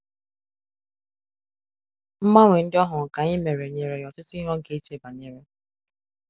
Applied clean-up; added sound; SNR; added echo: none; none; none; none.